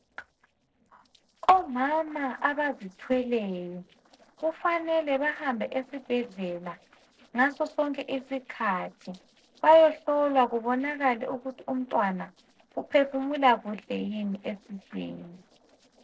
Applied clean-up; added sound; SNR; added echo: neural separator model SepFormer DNS4.